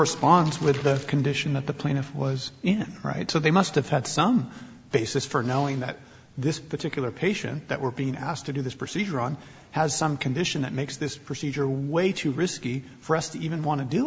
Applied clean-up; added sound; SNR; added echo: none; none; none; none.